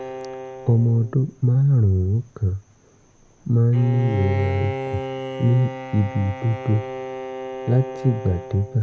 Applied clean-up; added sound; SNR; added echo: none; Bowed string instrument; 11 dB; none.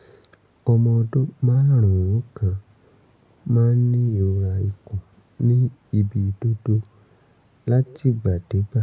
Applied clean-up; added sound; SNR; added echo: none; none; none; none.